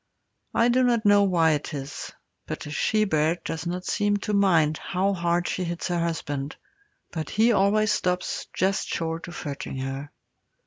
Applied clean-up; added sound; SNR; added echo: none; none; none; none.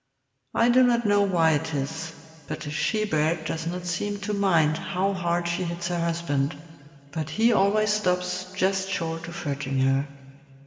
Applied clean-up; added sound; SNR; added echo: none; none; none; reverberation time 2.3 s.